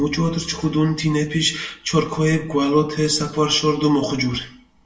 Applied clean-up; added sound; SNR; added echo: none; none; none; reverberation time 0.2 s.